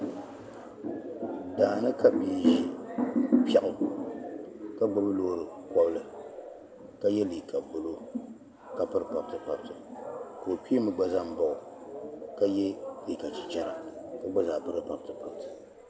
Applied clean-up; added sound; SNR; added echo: none; none; none; none.